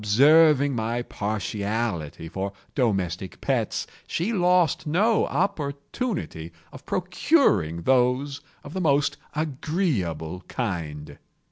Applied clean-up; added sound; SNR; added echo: none; none; none; none.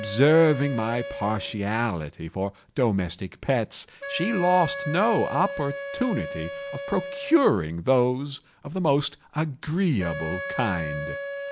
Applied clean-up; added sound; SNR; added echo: none; Wind instrument, woodwind instrument; 11 dB; none.